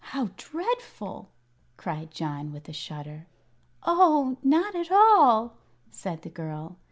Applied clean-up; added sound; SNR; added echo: none; none; none; none.